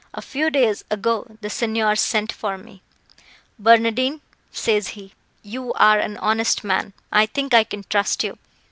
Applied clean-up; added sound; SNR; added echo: none; none; none; none.